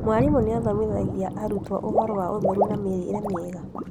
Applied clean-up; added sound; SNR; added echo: none; Thunder + Water / Liquid; 2 dB; none.